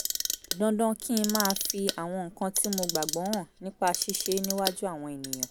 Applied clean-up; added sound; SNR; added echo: none; Clock; 5 dB; none.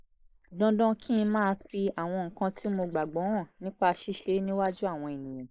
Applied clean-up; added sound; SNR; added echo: neural mask model Resemble Enhance denoiser.